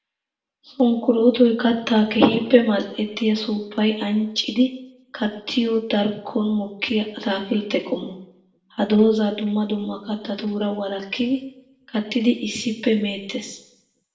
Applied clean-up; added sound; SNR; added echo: none; none; none; reverberation time 0.6 s.